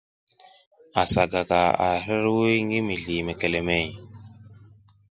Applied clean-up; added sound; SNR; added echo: none; none; none; none.